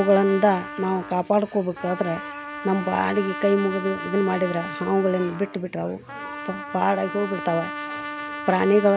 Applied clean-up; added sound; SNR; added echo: none; Trumpet; 10 dB; none.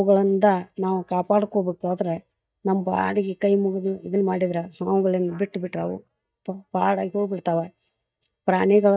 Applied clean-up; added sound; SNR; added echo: neural mask model DeepFilterNet 3.